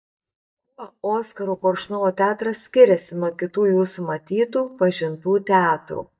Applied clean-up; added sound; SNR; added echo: neural mask model DeepFilterNet 3.